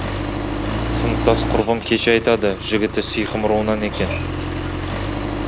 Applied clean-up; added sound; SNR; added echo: none; Accelerating, revving, vroom; 3 dB; none.